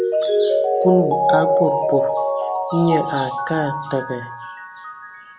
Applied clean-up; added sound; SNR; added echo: none; Mallet percussion; -3 dB; none.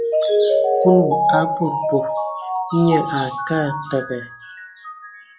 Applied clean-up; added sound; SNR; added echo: classical method log-MMSE.